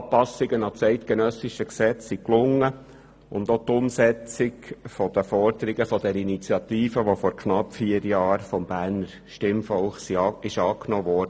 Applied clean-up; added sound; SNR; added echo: none; none; none; none.